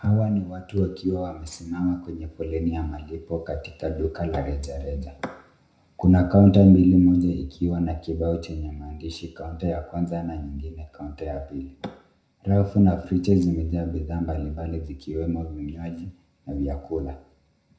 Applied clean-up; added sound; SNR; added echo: none; none; none; reverberation time 0.4 s.